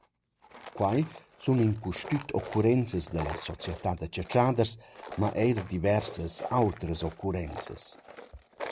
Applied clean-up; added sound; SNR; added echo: none; Tools; 15 dB; none.